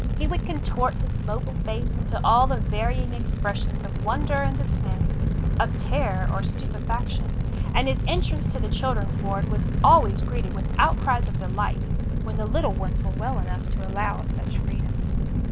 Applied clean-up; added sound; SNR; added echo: none; Fire; -5 dB; none.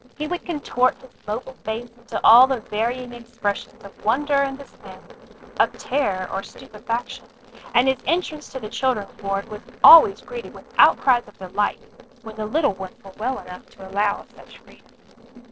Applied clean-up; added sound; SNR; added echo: neural separator model SepFormer DNS4.